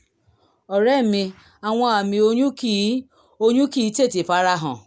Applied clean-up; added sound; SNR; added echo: none; none; none; none.